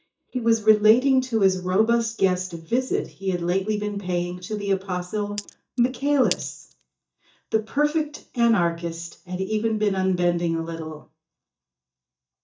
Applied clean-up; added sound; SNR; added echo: neural mask model DeepFilterNet 3.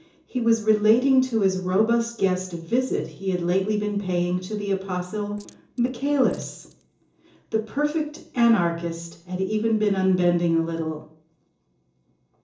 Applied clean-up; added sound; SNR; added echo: neural separator model SepFormer DNS4.